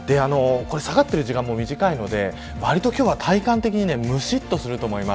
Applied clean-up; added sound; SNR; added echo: none; Wind instrument, woodwind instrument; 19 dB; none.